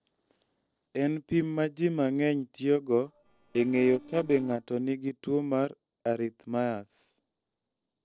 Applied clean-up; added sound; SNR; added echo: neural separator model SepFormer DNS4.